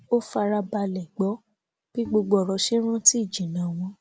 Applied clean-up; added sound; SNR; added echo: none; Bowed string instrument; 20 dB; none.